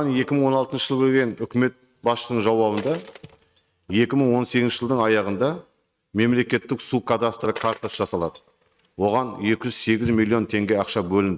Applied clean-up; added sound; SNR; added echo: neural mask model RNNoise.